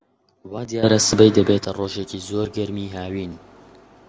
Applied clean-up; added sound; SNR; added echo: none; none; none; none.